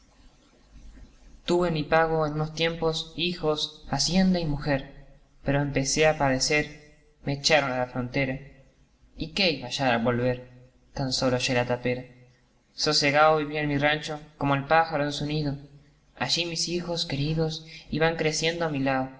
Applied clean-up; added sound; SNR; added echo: none; none; none; reverberation time 0.7 s.